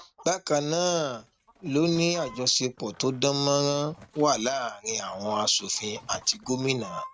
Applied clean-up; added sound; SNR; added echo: neural mask model RNNoise.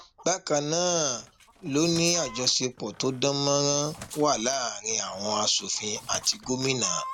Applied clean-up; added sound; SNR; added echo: none; Chicken, rooster + Squeak; 17 dB; none.